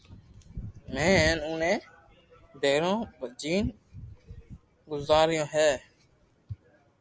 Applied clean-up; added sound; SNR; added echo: none; none; none; none.